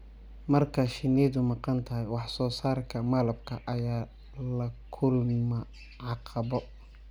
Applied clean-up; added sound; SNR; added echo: none; none; none; none.